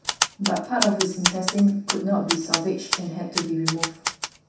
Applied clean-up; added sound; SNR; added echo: none; Typewriter; 3 dB; reverberation time 0.7 s.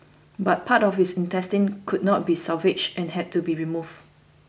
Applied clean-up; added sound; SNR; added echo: none; none; none; none.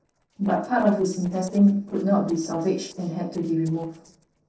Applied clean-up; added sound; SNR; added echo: neural separator model SepFormer DNS4.